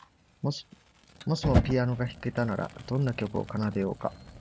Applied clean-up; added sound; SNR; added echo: none; Fire; 4 dB; none.